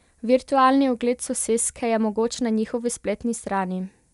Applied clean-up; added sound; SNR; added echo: none; none; none; none.